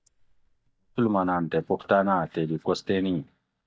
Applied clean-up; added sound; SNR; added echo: neural mask model DeepFilterNet 3.